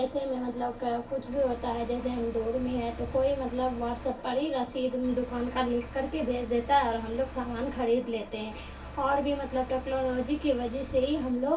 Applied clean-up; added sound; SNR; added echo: none; Engine; 14 dB; reverberation time 0.3 s.